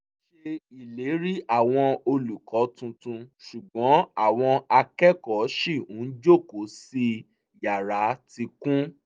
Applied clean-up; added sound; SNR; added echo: none; none; none; none.